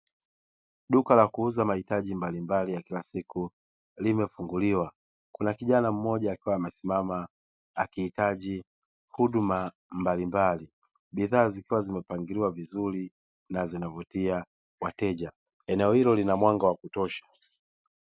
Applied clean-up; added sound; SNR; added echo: none; none; none; none.